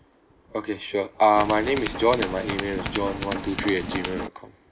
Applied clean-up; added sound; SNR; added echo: none; Tools; 6 dB; none.